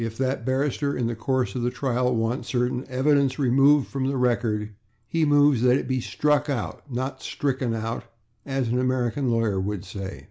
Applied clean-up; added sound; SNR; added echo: none; none; none; none.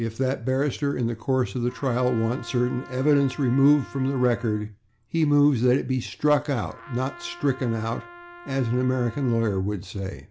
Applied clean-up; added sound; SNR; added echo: none; Trumpet; 20 dB; none.